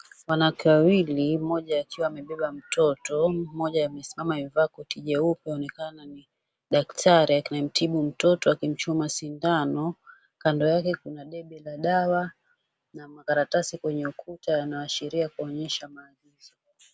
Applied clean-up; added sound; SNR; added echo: none; none; none; none.